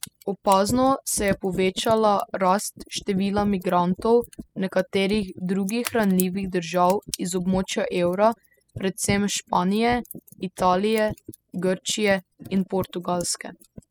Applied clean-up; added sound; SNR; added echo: classical method spectral subtraction.